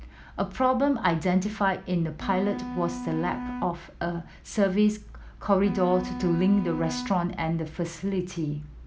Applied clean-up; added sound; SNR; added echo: none; Wind instrument, woodwind instrument; 10 dB; none.